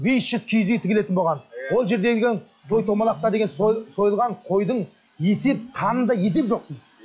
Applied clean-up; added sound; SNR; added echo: classical method log-MMSE.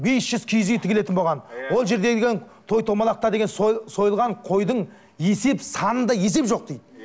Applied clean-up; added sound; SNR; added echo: none; none; none; none.